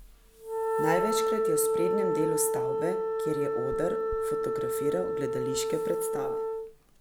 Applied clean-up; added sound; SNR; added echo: none; Wind instrument, woodwind instrument; -4 dB; none.